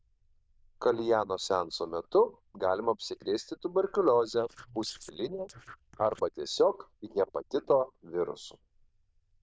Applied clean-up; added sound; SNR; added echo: neural diffusion model UNIVERSE++.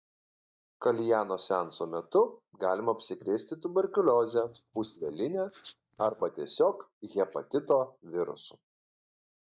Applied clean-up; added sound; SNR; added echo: neural mask model DeepFilterNet 3.